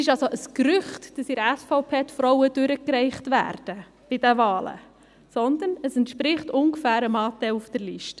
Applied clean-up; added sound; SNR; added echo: none; none; none; none.